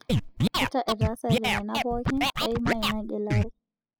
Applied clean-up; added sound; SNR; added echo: classical method spectral subtraction.